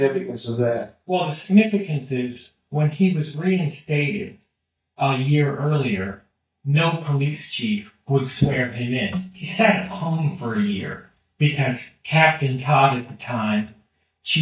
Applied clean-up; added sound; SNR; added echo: neural mask model DeepFilterNet 3.